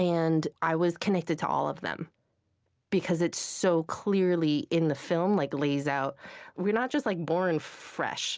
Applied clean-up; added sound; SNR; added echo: none; none; none; none.